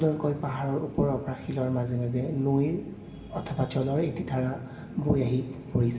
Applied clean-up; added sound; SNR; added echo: none; none; none; reverberation time 1.6 s.